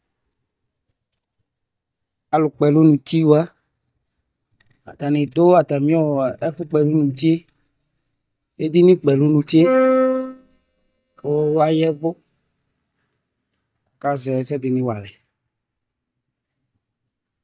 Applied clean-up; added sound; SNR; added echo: neural mask model DeepFilterNet 3.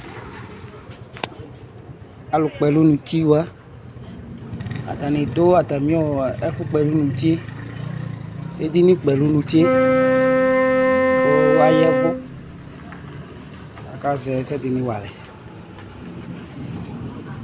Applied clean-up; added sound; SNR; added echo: none; Wind instrument, woodwind instrument; -4 dB; none.